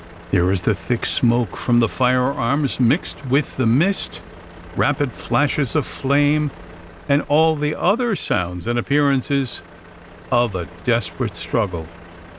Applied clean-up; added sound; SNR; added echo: none; Truck; 19 dB; none.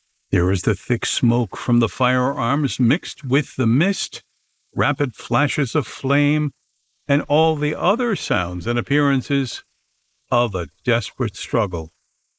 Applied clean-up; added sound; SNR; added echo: neural mask model Resemble Enhance denoiser.